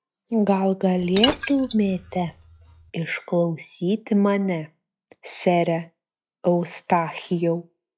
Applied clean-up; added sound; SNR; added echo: classical method log-MMSE.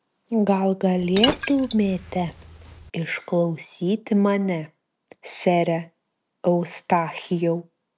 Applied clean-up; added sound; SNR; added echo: none; Liquid; 7 dB; none.